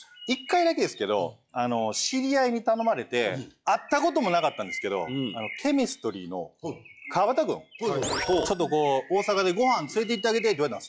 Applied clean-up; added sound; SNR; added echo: classical method log-MMSE.